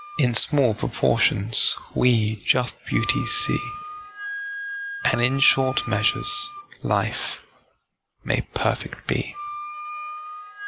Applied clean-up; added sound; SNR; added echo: none; Wind instrument, woodwind instrument; 12 dB; none.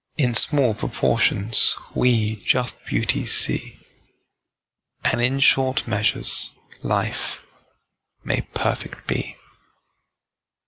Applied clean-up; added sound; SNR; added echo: none; none; none; none.